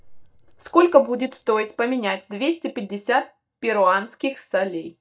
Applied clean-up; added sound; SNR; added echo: neural mask model DeepFilterNet 3.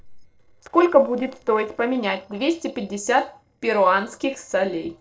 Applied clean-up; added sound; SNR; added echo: neural separator model SepFormer DNS4.